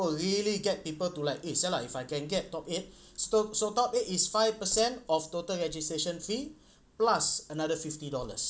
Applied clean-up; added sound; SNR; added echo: none; none; none; none.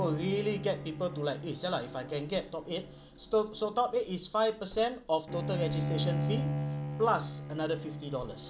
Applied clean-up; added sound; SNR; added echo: none; Bowed string instrument; 6 dB; none.